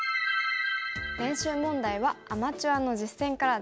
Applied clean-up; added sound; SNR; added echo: none; none; none; none.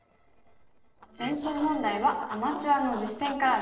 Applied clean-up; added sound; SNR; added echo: neural separator model SepFormer DNS4.